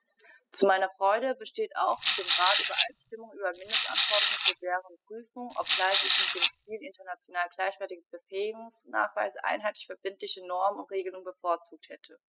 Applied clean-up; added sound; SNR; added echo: classical method spectral subtraction.